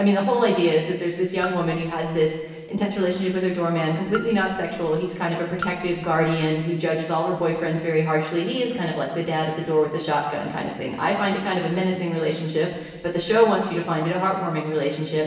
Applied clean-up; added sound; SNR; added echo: none; Raindrop / Drip; 16 dB; reverberation time 1.2 s.